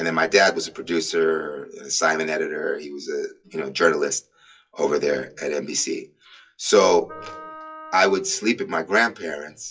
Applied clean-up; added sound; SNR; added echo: classical method WPE with log-MMSE.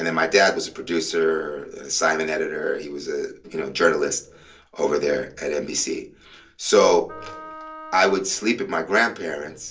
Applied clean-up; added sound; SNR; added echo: none; Wind instrument, woodwind instrument; 17 dB; reverberation time 0.3 s.